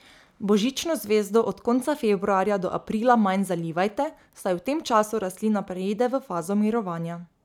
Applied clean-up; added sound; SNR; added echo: none; none; none; none.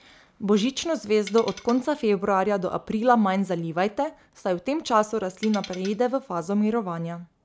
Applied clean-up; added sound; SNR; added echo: none; Tools; 17 dB; none.